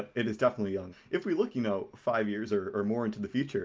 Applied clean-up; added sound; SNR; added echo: none; none; none; none.